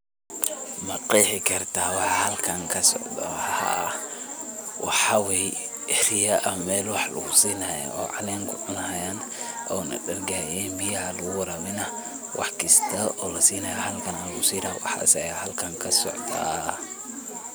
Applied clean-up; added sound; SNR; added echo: none; none; none; none.